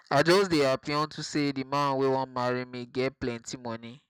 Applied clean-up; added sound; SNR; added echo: none; none; none; none.